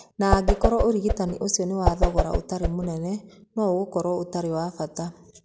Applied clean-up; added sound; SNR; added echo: none; Whoosh, swoosh, swish; -1 dB; none.